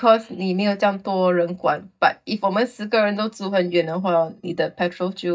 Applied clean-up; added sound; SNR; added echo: neural mask model DeepFilterNet 3.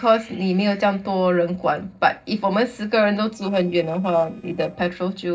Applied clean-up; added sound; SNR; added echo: neural separator model SepFormer DNS4.